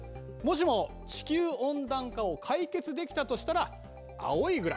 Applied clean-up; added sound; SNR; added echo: none; none; none; none.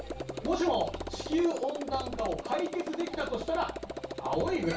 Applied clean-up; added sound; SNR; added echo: none; Motorcycle; 7 dB; reverberation time 0.2 s.